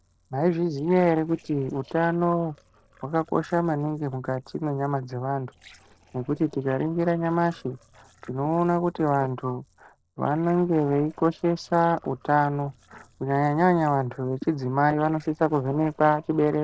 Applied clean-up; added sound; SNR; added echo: neural separator model SepFormer DNS4.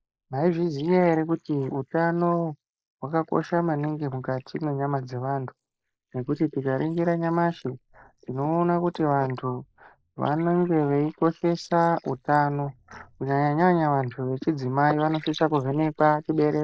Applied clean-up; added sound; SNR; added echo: neural mask model Resemble Enhance denoiser.